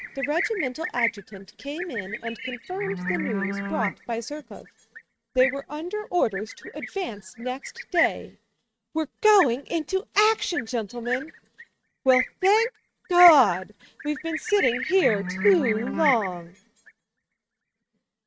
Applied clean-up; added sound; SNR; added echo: neural mask model RNNoise.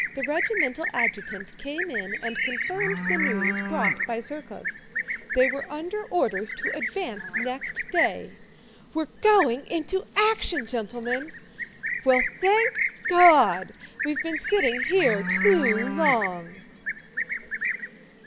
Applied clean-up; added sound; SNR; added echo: none; Livestock, farm animals, working animals; 3 dB; none.